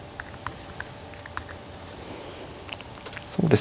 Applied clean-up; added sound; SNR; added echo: none; none; none; none.